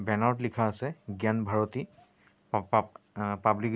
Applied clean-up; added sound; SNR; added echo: none; none; none; none.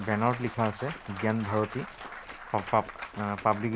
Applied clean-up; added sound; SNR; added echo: none; Applause / Cheering / Clapping; 12 dB; none.